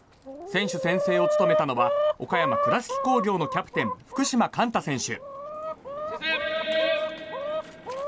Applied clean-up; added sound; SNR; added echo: none; Chicken, rooster; 1 dB; none.